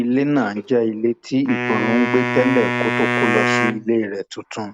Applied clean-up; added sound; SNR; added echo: none; Wind instrument, woodwind instrument; 3 dB; none.